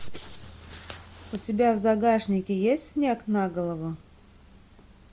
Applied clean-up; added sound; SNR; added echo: none; none; none; none.